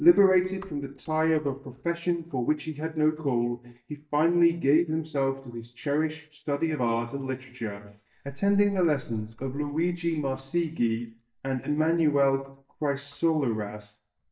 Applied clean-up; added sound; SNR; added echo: neural mask model DeepFilterNet 3.